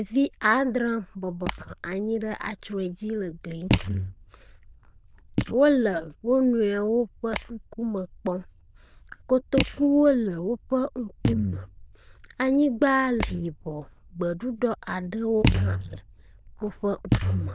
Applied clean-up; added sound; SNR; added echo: neural diffusion model UNIVERSE++.